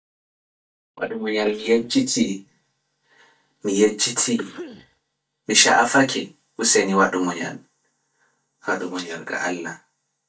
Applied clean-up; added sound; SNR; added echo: neural mask model DeepFilterNet 3.